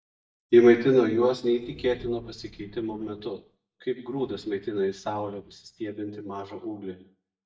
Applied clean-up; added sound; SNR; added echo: neural mask model DeepFilterNet 3.